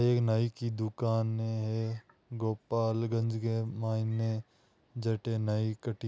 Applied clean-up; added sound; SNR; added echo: none; none; none; none.